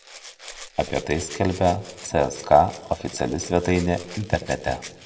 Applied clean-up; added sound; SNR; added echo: none; Rattle (instrument); 18 dB; reverberation time 0.6 s.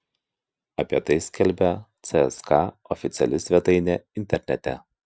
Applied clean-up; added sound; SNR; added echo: none; none; none; none.